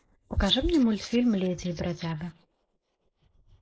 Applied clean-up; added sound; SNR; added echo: neural mask model Resemble Enhance denoiser.